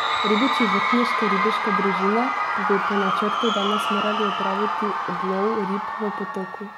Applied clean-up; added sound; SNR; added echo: none; Crowd / Cheering; -2 dB; none.